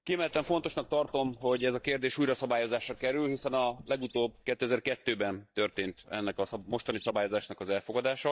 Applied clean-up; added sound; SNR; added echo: neural mask model DeepFilterNet 3.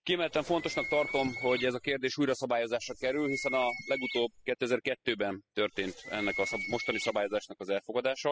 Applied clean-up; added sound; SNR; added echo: classical method spectral subtraction.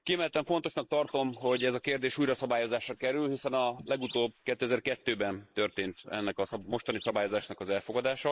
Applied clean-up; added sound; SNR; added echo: neural mask model Resemble Enhance denoiser.